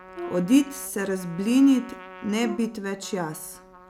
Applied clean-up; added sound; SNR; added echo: none; Trumpet + Brass instrument; 16 dB; none.